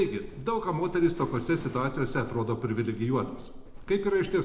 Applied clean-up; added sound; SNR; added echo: none; Livestock, farm animals, working animals; 14 dB; reverberation time 0.6 s.